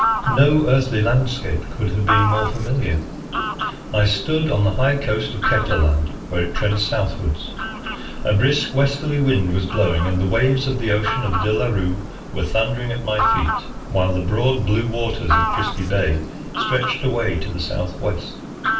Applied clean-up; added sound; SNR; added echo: none; Fowl; 7 dB; reverberation time 0.4 s.